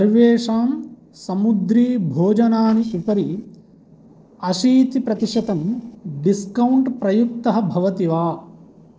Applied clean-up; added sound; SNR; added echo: neural separator model SepFormer DNS4.